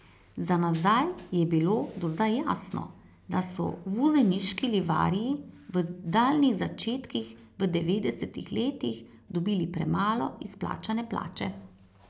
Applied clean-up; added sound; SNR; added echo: none; none; none; none.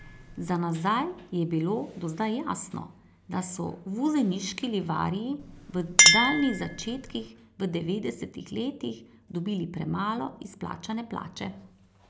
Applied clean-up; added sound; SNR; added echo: none; Chink, clink; 1 dB; none.